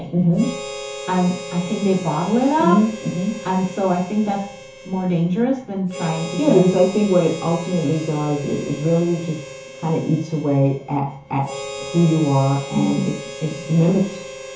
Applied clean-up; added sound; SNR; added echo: none; Harmonica; 13 dB; reverberation time 0.9 s.